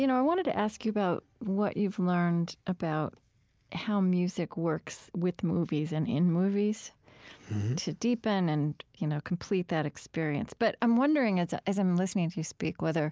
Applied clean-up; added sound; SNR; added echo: none; none; none; none.